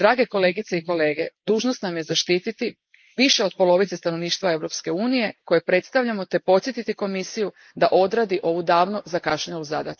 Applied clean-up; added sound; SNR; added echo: neural mask model Resemble Enhance denoiser.